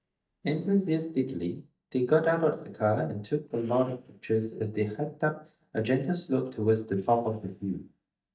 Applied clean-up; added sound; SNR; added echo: neural mask model DeepFilterNet 3.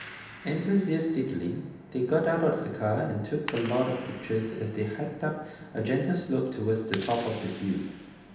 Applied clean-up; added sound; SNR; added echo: none; Clapping; 17 dB; reverberation time 0.9 s.